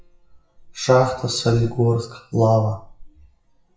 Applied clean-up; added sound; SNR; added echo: classical method WPE with log-MMSE.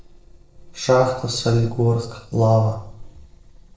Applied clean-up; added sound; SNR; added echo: neural separator model SepFormer DNS4.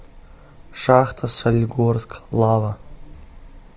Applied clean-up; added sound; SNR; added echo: none; none; none; none.